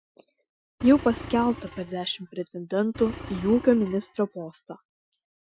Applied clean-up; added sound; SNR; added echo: classical method Wiener filter.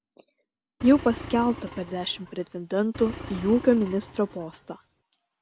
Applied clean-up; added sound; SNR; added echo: none; Engine; 15 dB; none.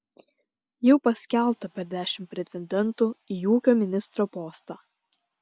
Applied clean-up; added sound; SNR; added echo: none; none; none; none.